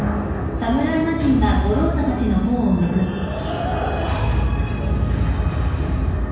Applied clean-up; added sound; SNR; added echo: none; none; none; reverberation time 1.2 s.